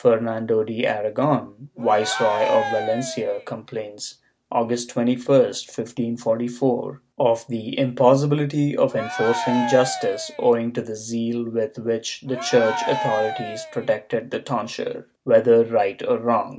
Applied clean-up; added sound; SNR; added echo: none; Cheering; 7 dB; none.